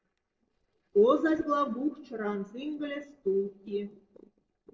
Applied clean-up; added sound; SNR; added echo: neural separator model SepFormer DNS4.